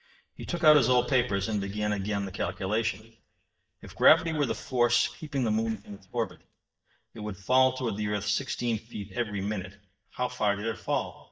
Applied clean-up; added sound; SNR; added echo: neural mask model DeepFilterNet 3.